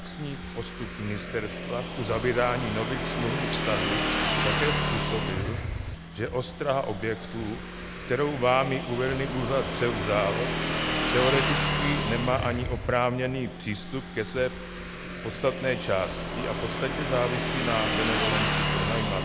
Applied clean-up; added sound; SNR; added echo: none; Motorcycle / Engine; 0 dB; none.